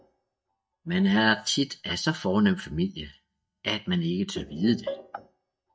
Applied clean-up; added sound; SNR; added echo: neural mask model DeepFilterNet 3.